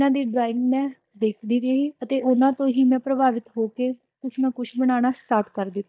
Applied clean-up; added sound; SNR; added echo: neural mask model DeepFilterNet 3.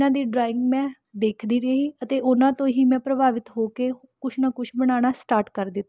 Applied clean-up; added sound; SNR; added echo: none; none; none; none.